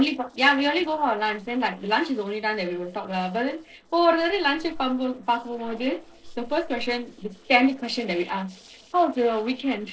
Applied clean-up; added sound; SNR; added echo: neural separator model SepFormer DNS4.